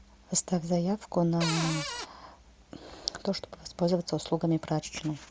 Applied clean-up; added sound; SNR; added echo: none; Cupboard open or close; 3 dB; none.